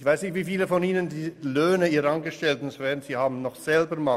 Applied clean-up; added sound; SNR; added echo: none; none; none; none.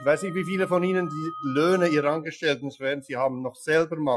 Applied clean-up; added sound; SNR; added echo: classical method Wiener filter.